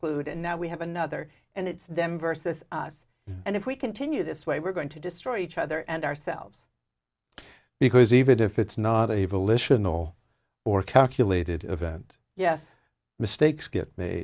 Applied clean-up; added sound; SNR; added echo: none; none; none; none.